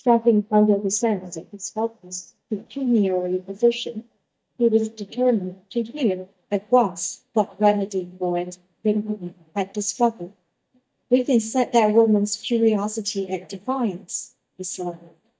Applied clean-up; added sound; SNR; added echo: neural mask model DeepFilterNet 3.